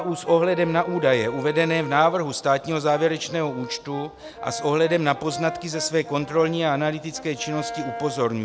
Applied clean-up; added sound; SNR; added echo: none; Brass instrument; 12 dB; none.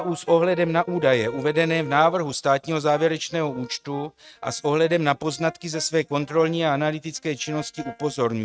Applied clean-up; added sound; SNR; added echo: neural mask model RNNoise.